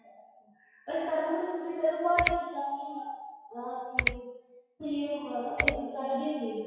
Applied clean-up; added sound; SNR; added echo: classical method WPE with log-MMSE.